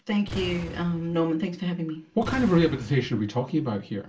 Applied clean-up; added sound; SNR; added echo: none; Boom; 13 dB; reverberation time 0.2 s.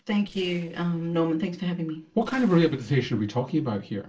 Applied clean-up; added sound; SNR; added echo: neural separator model SepFormer DNS4.